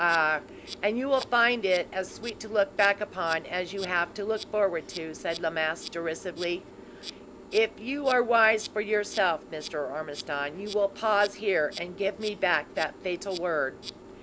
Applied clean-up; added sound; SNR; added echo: none; Insect; 15 dB; none.